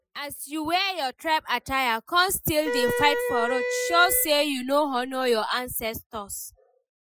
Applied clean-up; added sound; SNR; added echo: classical method Wiener filter.